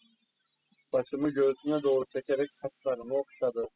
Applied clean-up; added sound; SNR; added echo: classical method spectral subtraction.